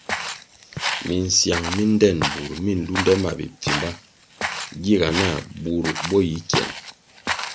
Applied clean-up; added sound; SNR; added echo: none; Walk, footsteps; 6 dB; none.